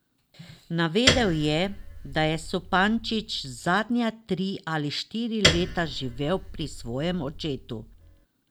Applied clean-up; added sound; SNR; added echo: none; Piano; 3 dB; none.